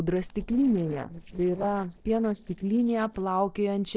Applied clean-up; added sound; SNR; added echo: neural separator model SepFormer DNS4.